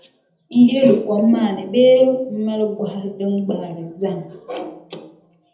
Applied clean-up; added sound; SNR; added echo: none; none; none; reverberation time 0.9 s.